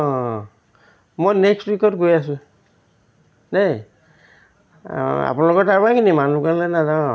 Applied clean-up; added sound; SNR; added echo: none; none; none; none.